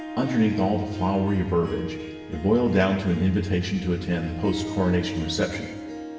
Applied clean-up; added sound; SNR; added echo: none; Harp; 10 dB; reverberation time 1.2 s.